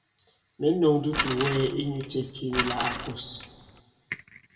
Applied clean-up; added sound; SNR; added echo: none; Bicycle; 4 dB; reverberation time 1.7 s.